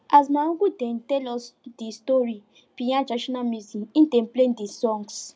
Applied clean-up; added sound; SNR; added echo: none; none; none; none.